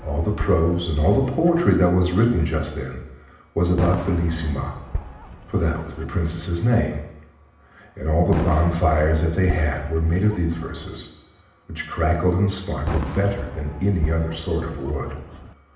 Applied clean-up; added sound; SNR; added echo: none; Fireworks; 12 dB; reverberation time 0.8 s.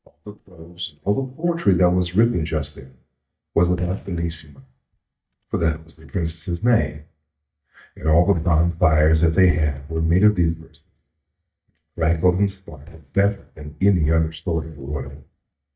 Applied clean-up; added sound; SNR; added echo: neural mask model DeepFilterNet 3.